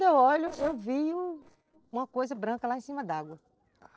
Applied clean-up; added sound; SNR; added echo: neural separator model SepFormer DNS4.